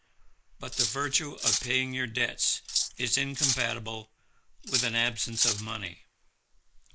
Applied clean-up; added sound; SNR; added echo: neural mask model Resemble Enhance denoiser.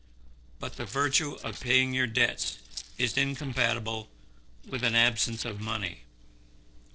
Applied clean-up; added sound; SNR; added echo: neural separator model SepFormer DNS4.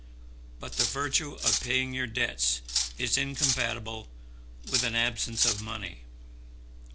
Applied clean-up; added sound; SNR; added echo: none; Cutlery, silverware; 0 dB; none.